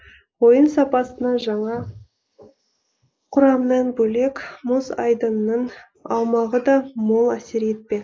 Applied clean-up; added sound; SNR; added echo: neural mask model Resemble Enhance denoiser.